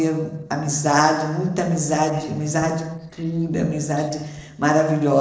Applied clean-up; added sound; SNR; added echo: neural separator model SepFormer DNS4.